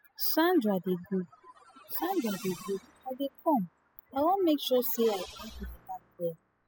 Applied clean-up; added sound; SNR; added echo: classical method spectral subtraction.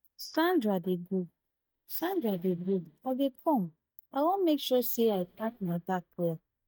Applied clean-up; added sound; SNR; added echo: neural mask model DeepFilterNet 3.